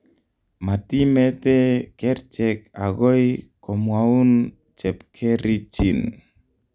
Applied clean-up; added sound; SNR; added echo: none; none; none; none.